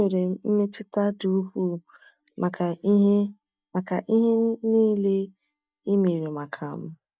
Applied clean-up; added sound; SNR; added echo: neural mask model DeepFilterNet 3.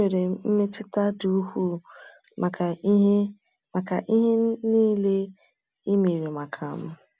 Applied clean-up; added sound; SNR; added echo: none; none; none; none.